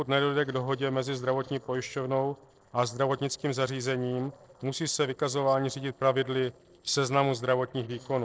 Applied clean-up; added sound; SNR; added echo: neural separator model SepFormer DNS4.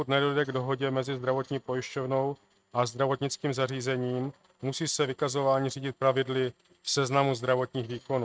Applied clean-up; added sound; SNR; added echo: neural mask model RNNoise.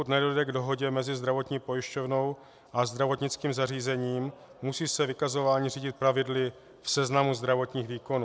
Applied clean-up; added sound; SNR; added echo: none; none; none; none.